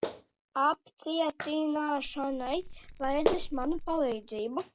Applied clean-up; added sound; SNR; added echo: none; Bell + Clapping; 6 dB; none.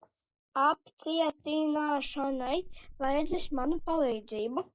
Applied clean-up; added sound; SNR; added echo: neural mask model Resemble Enhance denoiser.